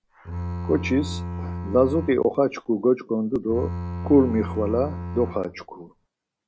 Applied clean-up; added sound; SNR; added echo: none; Bowed string instrument; 8 dB; none.